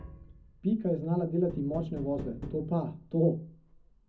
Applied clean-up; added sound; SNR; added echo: none; Tap; 14 dB; reverberation time 0.4 s.